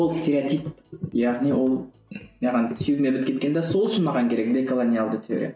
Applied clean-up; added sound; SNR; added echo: none; none; none; none.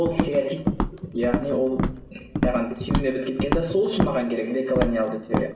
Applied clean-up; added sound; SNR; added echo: none; Walk, footsteps; 2 dB; reverberation time 2.3 s.